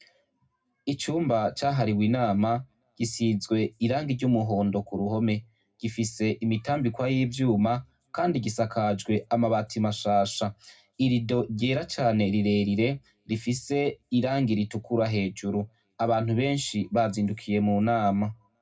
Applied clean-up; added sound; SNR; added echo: none; none; none; reverberation time 0.2 s.